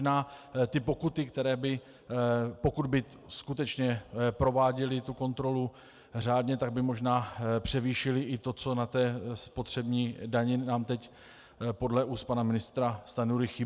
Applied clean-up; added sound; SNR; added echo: none; none; none; none.